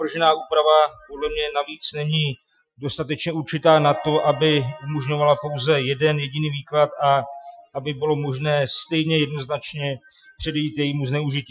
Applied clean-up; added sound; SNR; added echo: classical method Wiener filter.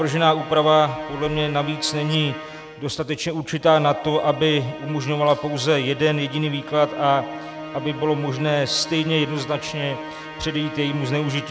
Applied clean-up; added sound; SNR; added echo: none; Musical instrument; 13 dB; none.